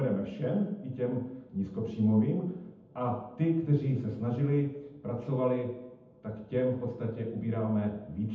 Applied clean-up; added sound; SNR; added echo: none; none; none; reverberation time 0.8 s.